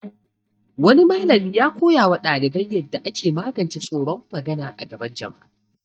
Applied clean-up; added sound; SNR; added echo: neural mask model DeepFilterNet 3.